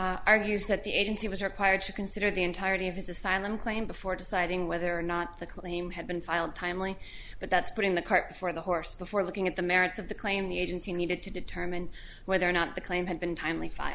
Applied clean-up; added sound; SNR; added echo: none; none; none; none.